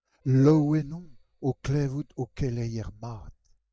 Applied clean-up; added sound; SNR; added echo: neural mask model DeepFilterNet 3.